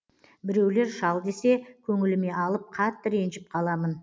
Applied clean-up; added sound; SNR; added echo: none; none; none; none.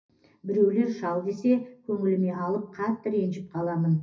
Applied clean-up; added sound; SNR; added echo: none; none; none; reverberation time 0.4 s.